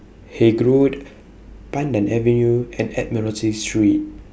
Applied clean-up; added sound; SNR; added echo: none; none; none; none.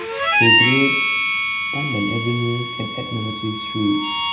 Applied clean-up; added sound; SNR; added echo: none; Harmonica; -3 dB; reverberation time 0.9 s.